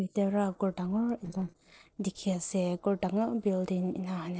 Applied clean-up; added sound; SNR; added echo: neural separator model SepFormer DNS4.